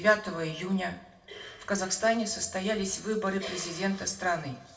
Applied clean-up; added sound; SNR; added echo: none; none; none; reverberation time 0.2 s.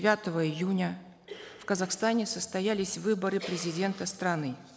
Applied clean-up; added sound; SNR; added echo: none; none; none; none.